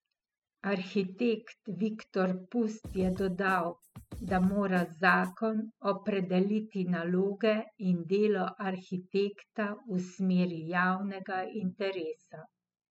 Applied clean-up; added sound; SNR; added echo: classical method spectral subtraction.